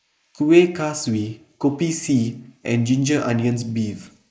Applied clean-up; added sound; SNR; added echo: neural mask model Resemble Enhance denoiser.